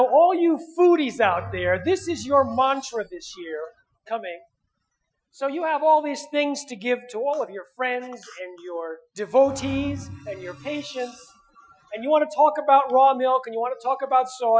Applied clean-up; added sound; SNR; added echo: classical method Wiener filter.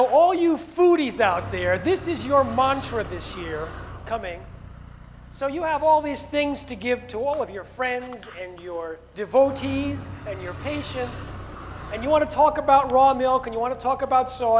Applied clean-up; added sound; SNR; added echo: none; Car; 15 dB; none.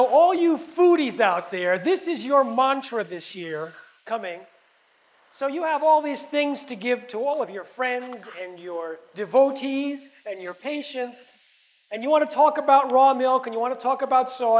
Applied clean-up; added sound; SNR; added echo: neural mask model Resemble Enhance denoiser.